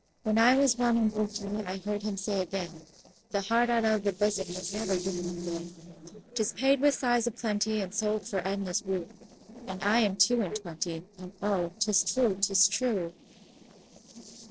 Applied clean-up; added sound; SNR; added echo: neural separator model SepFormer DNS4.